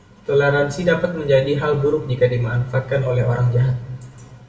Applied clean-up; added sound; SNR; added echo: none; none; none; reverberation time 0.9 s.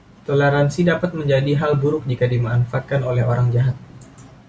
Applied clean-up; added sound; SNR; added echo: none; none; none; none.